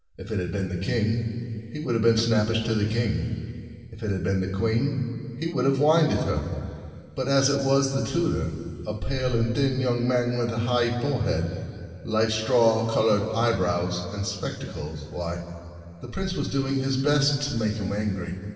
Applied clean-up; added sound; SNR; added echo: none; none; none; reverberation time 2.5 s.